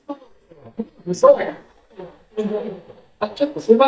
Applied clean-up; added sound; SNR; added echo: neural mask model DeepFilterNet 3.